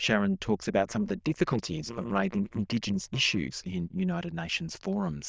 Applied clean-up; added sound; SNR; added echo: neural diffusion model UNIVERSE++.